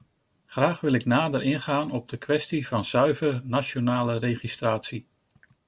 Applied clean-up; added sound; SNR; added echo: none; none; none; none.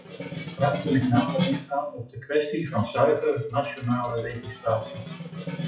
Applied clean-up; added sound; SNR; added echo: classical method WPE with log-MMSE.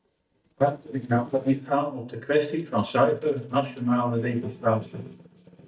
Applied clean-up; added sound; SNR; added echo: neural mask model DeepFilterNet 3.